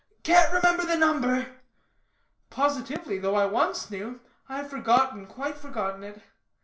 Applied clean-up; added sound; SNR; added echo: none; Fireworks; 20 dB; reverberation time 0.2 s.